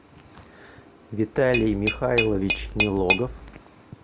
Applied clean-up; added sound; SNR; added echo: none; Tap / Glass; 2 dB; none.